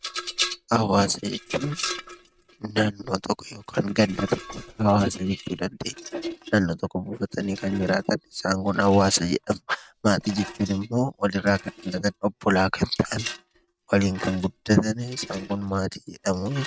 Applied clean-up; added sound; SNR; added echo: neural mask model RNNoise.